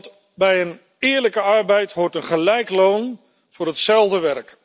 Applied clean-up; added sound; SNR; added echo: none; none; none; none.